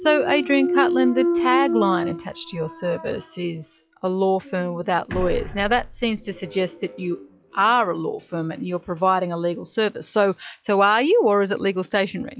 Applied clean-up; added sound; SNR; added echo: classical method log-MMSE.